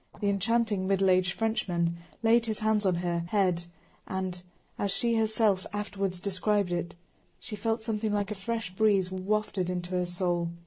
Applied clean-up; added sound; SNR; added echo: neural separator model SepFormer DNS4.